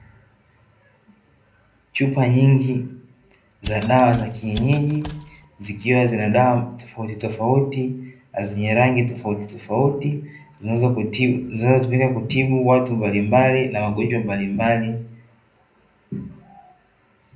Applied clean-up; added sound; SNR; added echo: none; Mechanisms; 13 dB; reverberation time 0.4 s.